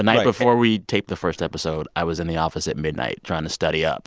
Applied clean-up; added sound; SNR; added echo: none; none; none; none.